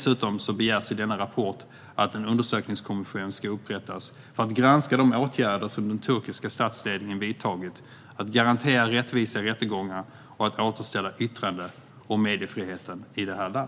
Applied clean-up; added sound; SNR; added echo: none; none; none; none.